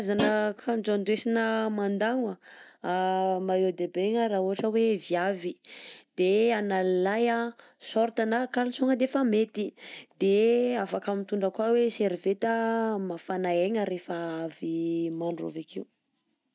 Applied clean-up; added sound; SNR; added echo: none; Guitar; 4 dB; none.